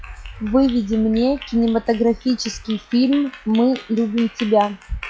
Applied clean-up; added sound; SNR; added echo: classical method log-MMSE.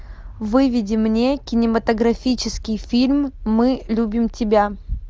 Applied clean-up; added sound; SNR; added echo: none; none; none; none.